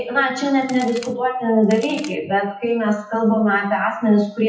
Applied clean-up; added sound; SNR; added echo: classical method WPE with log-MMSE.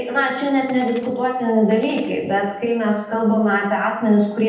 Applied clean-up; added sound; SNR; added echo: neural separator model SepFormer DNS4.